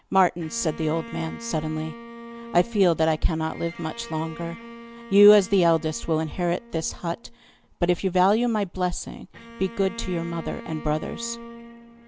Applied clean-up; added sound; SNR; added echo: none; Bowed string instrument; 17 dB; none.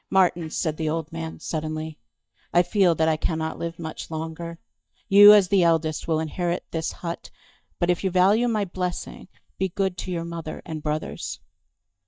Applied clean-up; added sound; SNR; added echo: neural mask model DeepFilterNet 3.